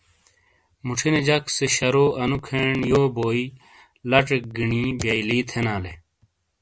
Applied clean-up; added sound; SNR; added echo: none; none; none; none.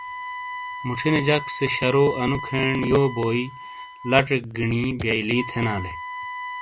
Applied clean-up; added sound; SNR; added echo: none; Wind instrument, woodwind instrument; 11 dB; none.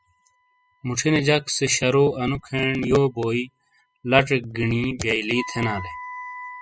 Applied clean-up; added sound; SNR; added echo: classical method spectral subtraction.